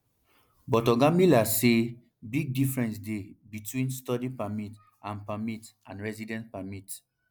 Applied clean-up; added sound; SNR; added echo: none; none; none; none.